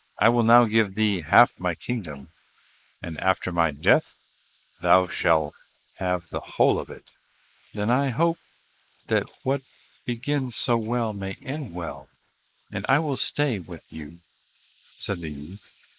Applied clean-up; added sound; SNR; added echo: neural mask model Resemble Enhance denoiser.